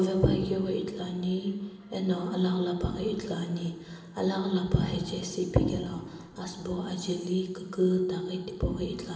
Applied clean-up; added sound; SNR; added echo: none; none; none; reverberation time 2.1 s.